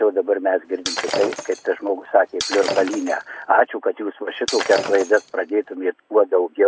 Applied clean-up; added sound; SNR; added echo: none; Shatter; 9 dB; none.